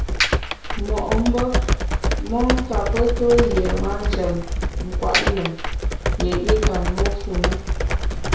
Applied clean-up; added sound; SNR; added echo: none; Computer keyboard; -3 dB; reverberation time 0.6 s.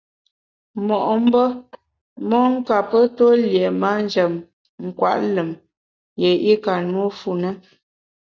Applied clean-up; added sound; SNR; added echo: none; none; none; none.